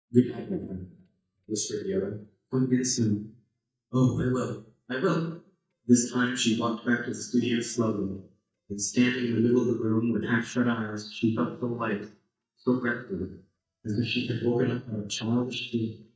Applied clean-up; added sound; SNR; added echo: neural mask model DeepFilterNet 3.